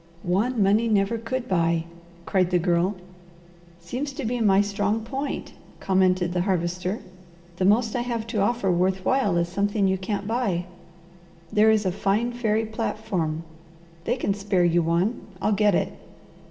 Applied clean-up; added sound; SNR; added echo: none; none; none; reverberation time 2.9 s.